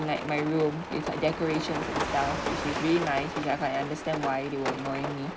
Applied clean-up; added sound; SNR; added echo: none; Rain + Car passing by / Truck; 4 dB; none.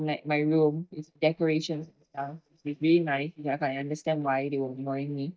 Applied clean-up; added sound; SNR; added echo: neural mask model DeepFilterNet 3.